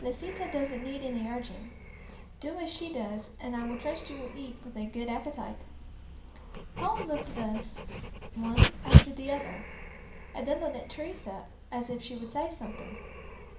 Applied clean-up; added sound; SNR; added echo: none; Dog; -4 dB; reverberation time 0.5 s.